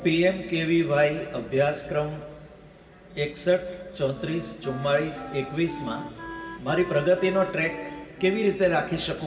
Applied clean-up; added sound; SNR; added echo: none; Wind instrument, woodwind instrument; 16 dB; reverberation time 2.8 s.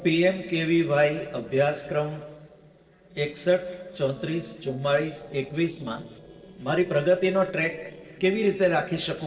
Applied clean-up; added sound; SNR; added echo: neural separator model SepFormer DNS4.